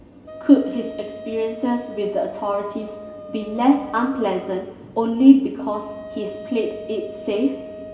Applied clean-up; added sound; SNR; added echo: none; Wind instrument, woodwind instrument; 15 dB; reverberation time 1.9 s.